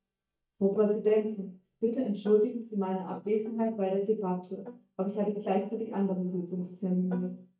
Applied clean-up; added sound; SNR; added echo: neural mask model DeepFilterNet 3.